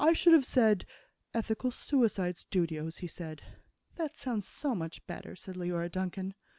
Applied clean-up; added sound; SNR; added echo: none; none; none; none.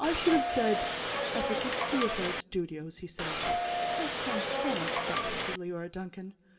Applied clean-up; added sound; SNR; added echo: none; Subway, metro, underground / Doorbell; -3 dB; reverberation time 0.3 s.